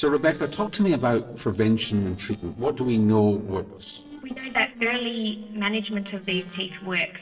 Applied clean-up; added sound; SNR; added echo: neural separator model SepFormer DNS4.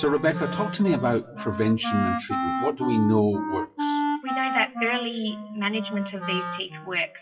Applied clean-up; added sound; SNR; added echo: classical method WPE with log-MMSE.